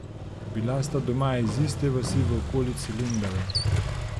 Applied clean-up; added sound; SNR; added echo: none; Motorcycle; 2 dB; none.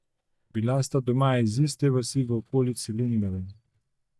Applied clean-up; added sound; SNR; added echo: neural mask model DeepFilterNet 3.